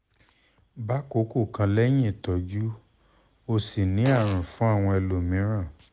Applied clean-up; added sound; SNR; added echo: none; Fart; 13 dB; none.